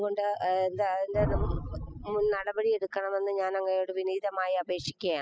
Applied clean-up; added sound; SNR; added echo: classical method spectral subtraction.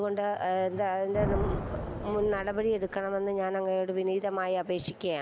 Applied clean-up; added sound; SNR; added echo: none; Thunder; 9 dB; none.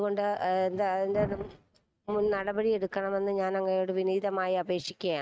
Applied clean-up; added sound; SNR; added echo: neural mask model RNNoise.